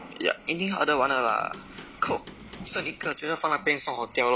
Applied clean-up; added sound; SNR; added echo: none; Hammer / Wood; 16 dB; none.